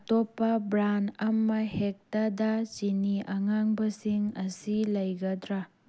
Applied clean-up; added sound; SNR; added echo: none; none; none; none.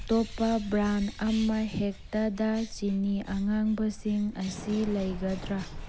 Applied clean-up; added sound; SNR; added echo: none; Thunder / Rain + Bird; 12 dB; none.